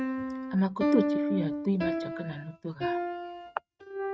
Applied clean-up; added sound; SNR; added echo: neural mask model RNNoise.